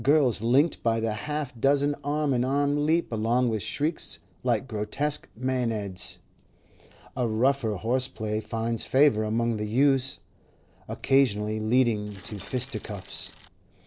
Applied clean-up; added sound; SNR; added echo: neural separator model SepFormer DNS4.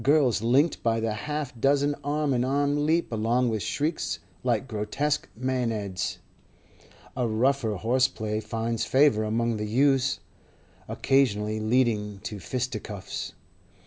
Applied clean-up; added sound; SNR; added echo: none; none; none; none.